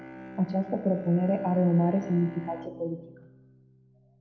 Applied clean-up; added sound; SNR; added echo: none; Bowed string instrument; 15 dB; reverberation time 0.8 s.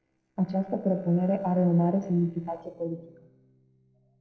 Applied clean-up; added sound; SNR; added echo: neural separator model SepFormer DNS4.